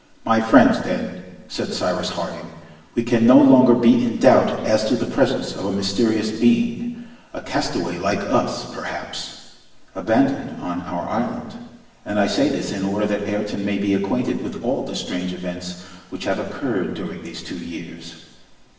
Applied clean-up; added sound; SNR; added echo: none; none; none; reverberation time 1.2 s.